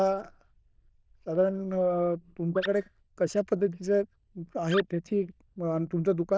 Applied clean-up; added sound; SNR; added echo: neural diffusion model UNIVERSE++.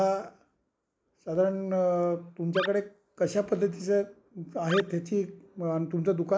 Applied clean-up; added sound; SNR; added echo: neural mask model Resemble Enhance denoiser.